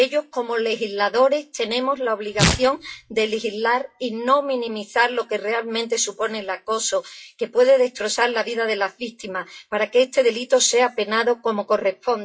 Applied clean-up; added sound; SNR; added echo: classical method WPE with log-MMSE.